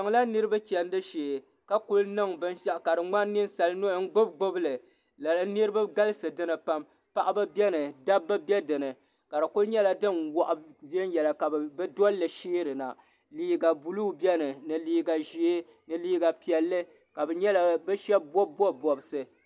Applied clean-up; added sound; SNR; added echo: none; none; none; none.